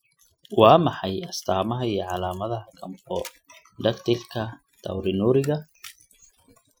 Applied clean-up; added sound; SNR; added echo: classical method Wiener filter.